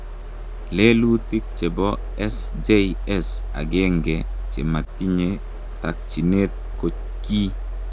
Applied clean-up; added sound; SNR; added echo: none; Mechanisms; 6 dB; none.